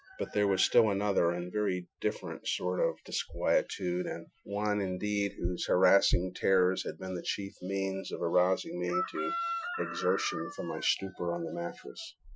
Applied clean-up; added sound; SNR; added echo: classical method Wiener filter.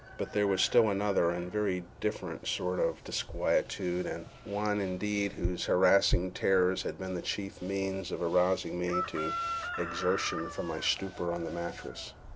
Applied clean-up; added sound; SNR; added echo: none; Chicken, rooster; 13 dB; none.